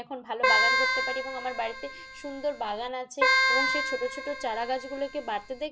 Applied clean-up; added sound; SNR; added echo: none; Keyboard (musical); -5 dB; none.